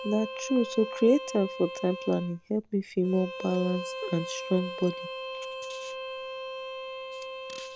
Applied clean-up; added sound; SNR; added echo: none; Bowed string instrument; 9 dB; none.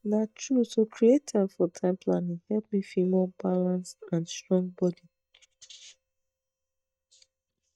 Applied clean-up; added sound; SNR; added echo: neural mask model DeepFilterNet 3.